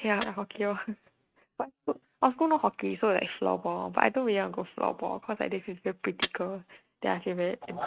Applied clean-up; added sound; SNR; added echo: neural mask model RNNoise.